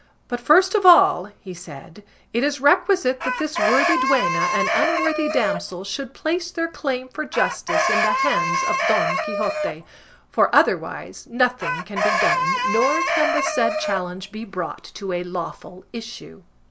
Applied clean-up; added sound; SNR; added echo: none; Chicken, rooster; -1 dB; none.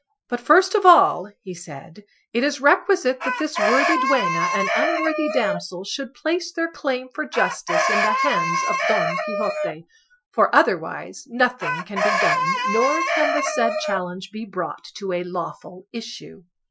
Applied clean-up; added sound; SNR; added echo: classical method Wiener filter.